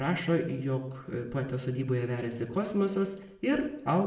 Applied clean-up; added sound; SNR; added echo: none; none; none; reverberation time 0.7 s.